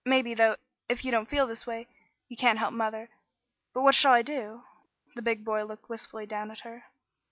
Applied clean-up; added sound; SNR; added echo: none; none; none; none.